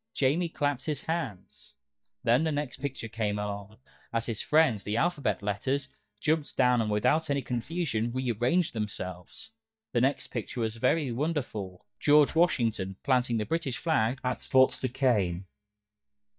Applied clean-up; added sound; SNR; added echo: neural mask model DeepFilterNet 3.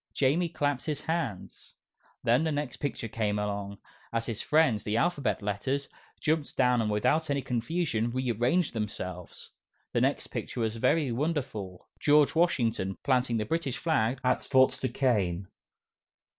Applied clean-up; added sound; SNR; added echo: none; none; none; none.